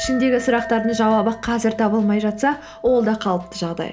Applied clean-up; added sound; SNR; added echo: none; Chink, clink; 15 dB; none.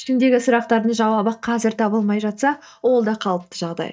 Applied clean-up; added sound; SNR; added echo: neural mask model DeepFilterNet 3.